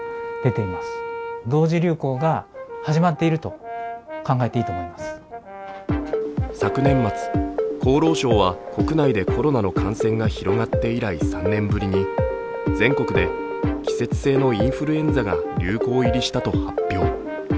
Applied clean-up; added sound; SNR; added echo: none; Brass instrument; 11 dB; none.